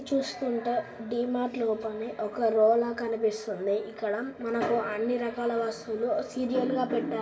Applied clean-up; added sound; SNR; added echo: none; none; none; reverberation time 0.2 s.